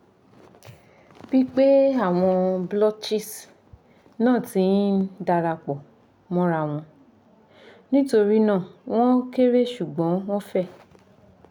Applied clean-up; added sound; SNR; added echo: none; none; none; none.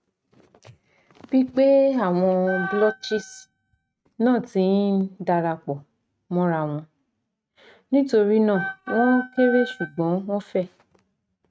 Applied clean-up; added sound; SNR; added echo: neural mask model RNNoise.